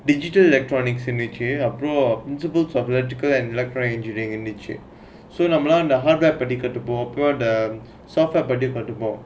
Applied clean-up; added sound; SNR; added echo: none; none; none; none.